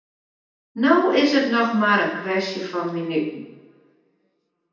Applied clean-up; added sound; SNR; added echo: none; none; none; reverberation time 0.8 s.